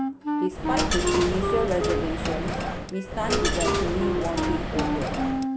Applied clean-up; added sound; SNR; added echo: none; Coin (dropping) + Wind instrument, woodwind instrument; -4 dB; none.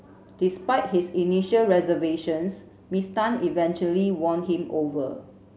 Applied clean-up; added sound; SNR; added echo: none; none; none; none.